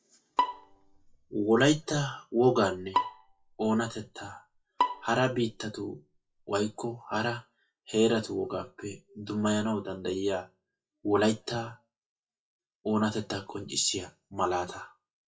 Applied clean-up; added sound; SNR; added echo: classical method WPE with log-MMSE.